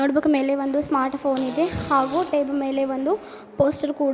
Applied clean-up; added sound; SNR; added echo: none; Fart; 19 dB; none.